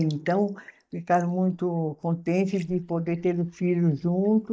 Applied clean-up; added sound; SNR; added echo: neural mask model DeepFilterNet 3.